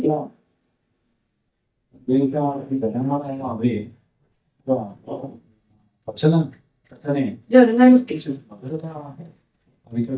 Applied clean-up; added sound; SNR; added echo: neural mask model DeepFilterNet 3.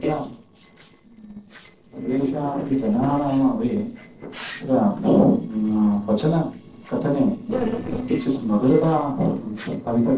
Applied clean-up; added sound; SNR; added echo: neural separator model SepFormer DNS4.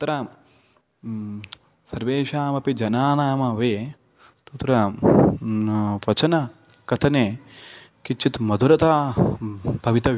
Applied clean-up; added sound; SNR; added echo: none; none; none; none.